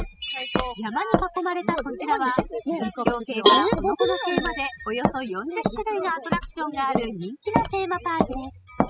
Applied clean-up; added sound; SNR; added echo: classical method spectral subtraction.